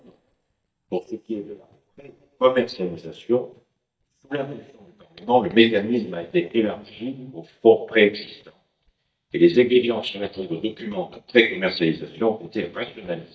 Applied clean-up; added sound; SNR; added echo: neural mask model DeepFilterNet 3.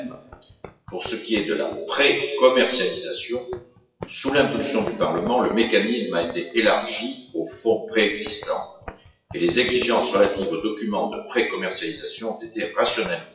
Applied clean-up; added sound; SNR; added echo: classical method WPE with log-MMSE.